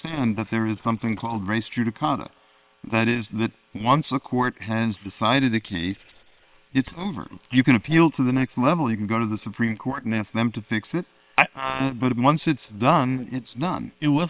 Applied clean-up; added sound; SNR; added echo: neural separator model SepFormer WHAM!.